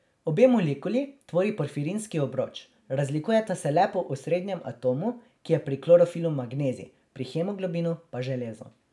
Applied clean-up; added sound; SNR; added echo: none; none; none; none.